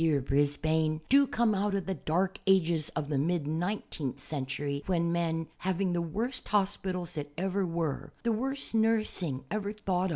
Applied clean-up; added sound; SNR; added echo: none; none; none; none.